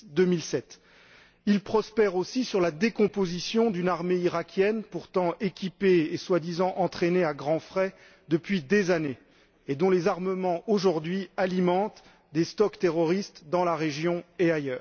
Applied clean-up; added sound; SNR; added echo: none; none; none; none.